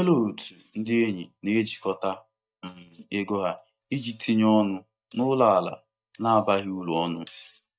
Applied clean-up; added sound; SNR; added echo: neural mask model DeepFilterNet 3.